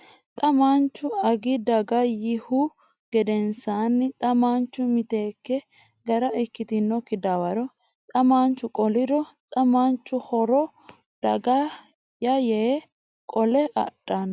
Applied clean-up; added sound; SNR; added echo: none; none; none; none.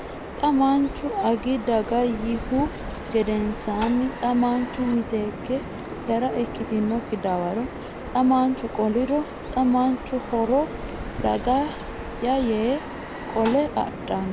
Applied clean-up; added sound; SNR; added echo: none; Tap + Bird vocalization, bird call, bird song; 9 dB; none.